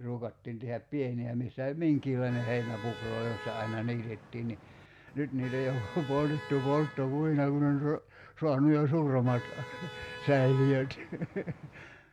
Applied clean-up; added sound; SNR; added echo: none; Motor vehicle (road); 14 dB; none.